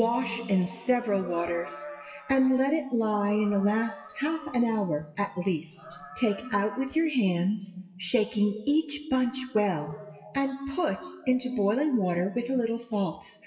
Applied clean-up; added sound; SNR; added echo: classical method WPE with log-MMSE.